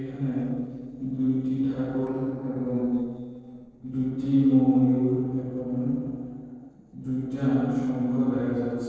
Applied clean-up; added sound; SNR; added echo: neural separator model SepFormer DNS4.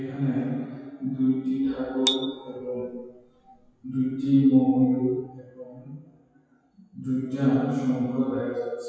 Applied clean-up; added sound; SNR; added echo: classical method WPE with log-MMSE.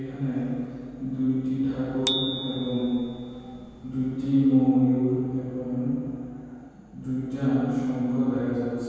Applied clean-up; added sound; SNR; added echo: none; Bicycle bell; 10 dB; reverberation time 2.1 s.